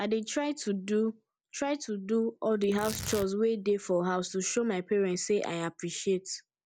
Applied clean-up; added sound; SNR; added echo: none; Tearing; 14 dB; none.